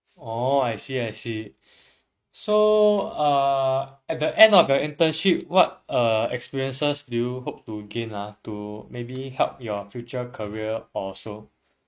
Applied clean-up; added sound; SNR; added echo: neural mask model RNNoise.